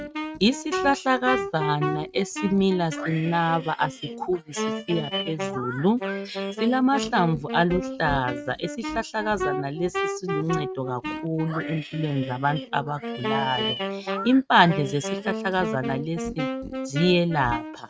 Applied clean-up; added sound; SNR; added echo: neural mask model RNNoise.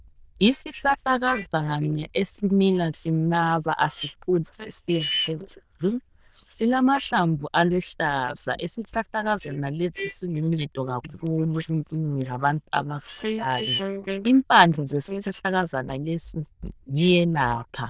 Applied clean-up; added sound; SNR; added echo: neural diffusion model UNIVERSE++.